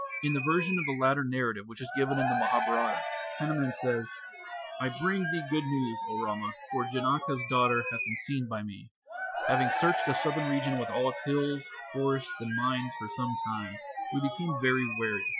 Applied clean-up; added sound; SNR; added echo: classical method Wiener filter.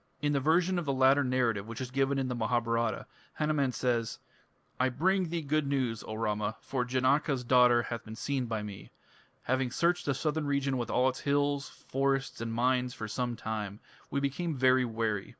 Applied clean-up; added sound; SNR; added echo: none; none; none; none.